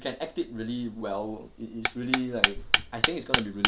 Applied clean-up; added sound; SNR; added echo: none; Hammer; -3 dB; none.